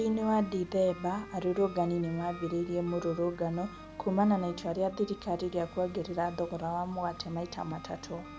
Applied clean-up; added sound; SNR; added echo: none; Wind instrument, woodwind instrument + Engine; 16 dB; none.